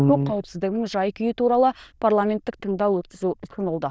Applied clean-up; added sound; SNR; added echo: neural diffusion model UNIVERSE++.